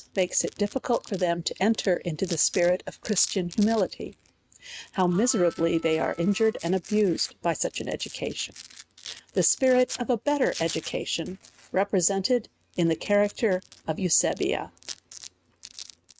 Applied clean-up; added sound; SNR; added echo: neural mask model RNNoise.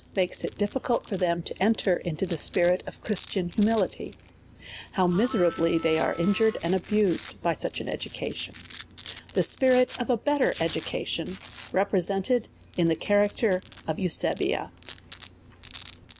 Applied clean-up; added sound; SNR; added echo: none; Harmonica + Domestic sounds, home sounds; 15 dB; none.